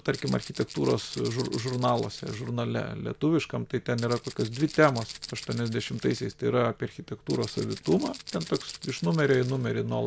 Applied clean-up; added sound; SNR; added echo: none; Rattle (instrument); 15 dB; none.